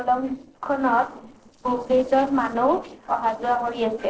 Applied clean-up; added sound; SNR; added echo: neural separator model SepFormer DNS4.